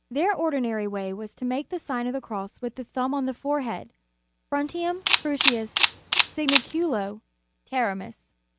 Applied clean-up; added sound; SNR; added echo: none; Camera; -2 dB; none.